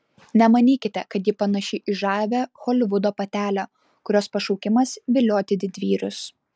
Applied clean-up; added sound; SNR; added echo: none; none; none; none.